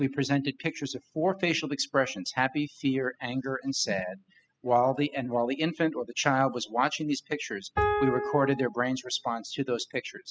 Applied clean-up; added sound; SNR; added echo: classical method spectral subtraction.